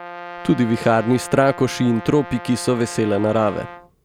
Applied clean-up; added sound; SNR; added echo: none; Brass instrument; 15 dB; none.